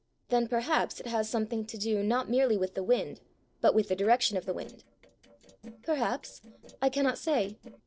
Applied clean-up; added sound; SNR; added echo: neural separator model SepFormer DNS4.